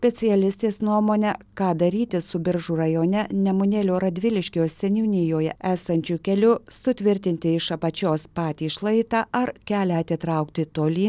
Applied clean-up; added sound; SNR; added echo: none; none; none; none.